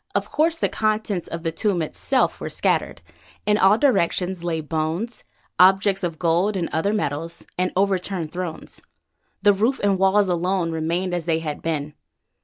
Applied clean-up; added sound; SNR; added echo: none; none; none; none.